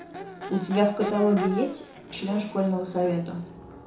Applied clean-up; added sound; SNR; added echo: none; Crowd / Race car, auto racing / Accelerating, revving, vroom; 11 dB; reverberation time 0.5 s.